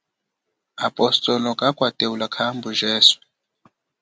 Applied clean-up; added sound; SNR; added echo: none; none; none; none.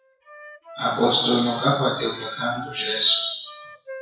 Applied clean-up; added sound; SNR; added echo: classical method WPE with log-MMSE.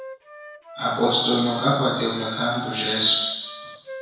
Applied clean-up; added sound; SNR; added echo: none; Wind instrument, woodwind instrument; 17 dB; reverberation time 1.1 s.